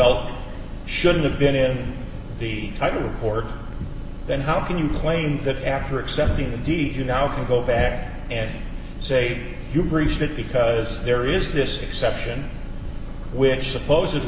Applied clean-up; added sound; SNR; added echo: none; none; none; none.